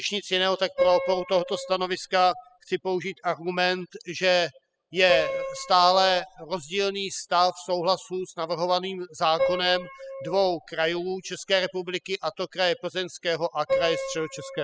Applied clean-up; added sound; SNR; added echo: classical method spectral subtraction.